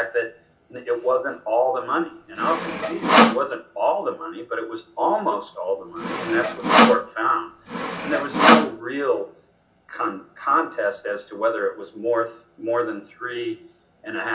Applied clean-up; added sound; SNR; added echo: none; Sawing; -4 dB; reverberation time 0.2 s.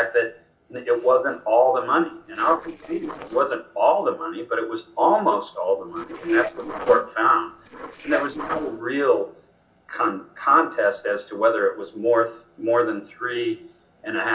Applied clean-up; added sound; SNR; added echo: neural separator model SepFormer DNS4.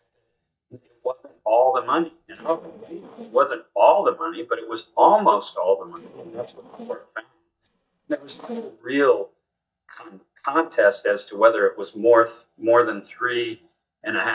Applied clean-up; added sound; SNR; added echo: neural mask model DeepFilterNet 3.